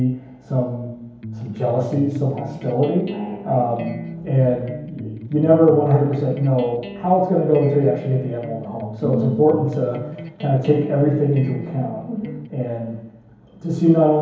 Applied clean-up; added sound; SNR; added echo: none; Electric guitar; 13 dB; reverberation time 2.2 s.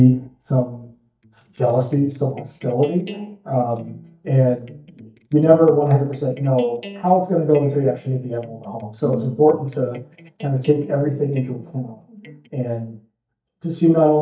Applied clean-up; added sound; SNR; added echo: neural mask model DeepFilterNet 3.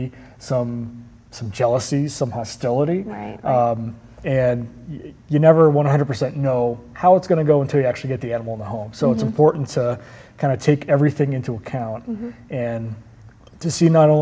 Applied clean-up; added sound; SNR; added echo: none; none; none; none.